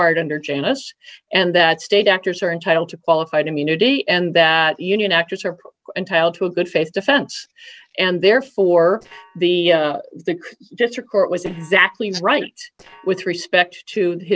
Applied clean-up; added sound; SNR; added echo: neural separator model SepFormer DNS4.